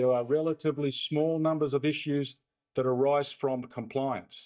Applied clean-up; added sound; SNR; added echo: neural mask model DeepFilterNet 3.